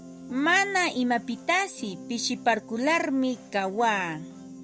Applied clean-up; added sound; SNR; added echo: none; Piano; 17 dB; none.